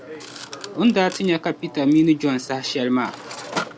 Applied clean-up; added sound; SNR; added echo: none; Mechanisms; 14 dB; none.